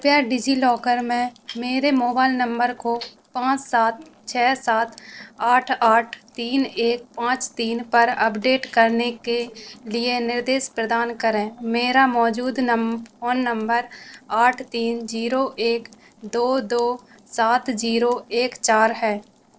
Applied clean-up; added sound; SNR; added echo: neural separator model SepFormer DNS4.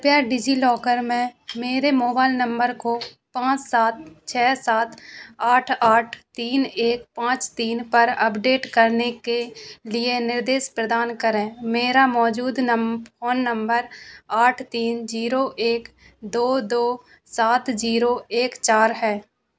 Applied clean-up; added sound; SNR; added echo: none; none; none; none.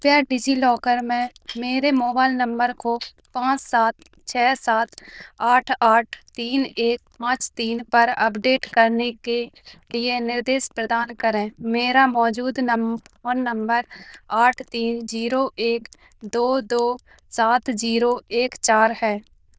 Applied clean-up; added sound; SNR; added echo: neural diffusion model UNIVERSE++.